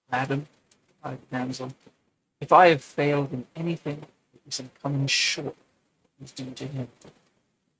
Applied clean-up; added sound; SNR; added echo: neural mask model RNNoise.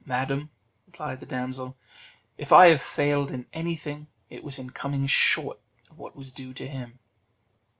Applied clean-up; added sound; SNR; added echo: none; none; none; none.